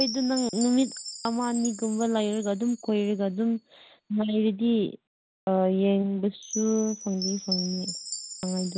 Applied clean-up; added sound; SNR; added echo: none; Chime; 11 dB; none.